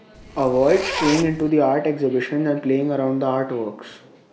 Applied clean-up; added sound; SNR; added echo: none; Zipper (clothing); 9 dB; none.